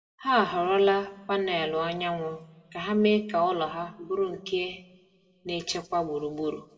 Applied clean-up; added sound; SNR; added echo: none; none; none; reverberation time 1.4 s.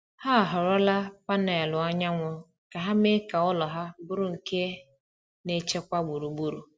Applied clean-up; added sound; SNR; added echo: none; none; none; none.